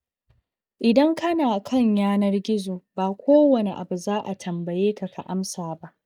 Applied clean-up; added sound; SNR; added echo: neural mask model DeepFilterNet 3.